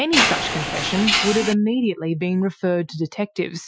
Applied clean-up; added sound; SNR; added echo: classical method Wiener filter.